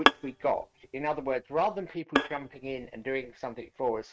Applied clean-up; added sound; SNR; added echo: neural mask model RNNoise.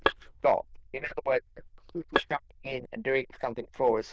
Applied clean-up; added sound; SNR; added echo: neural diffusion model UNIVERSE++.